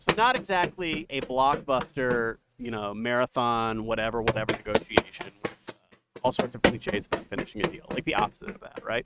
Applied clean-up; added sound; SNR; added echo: neural mask model RNNoise.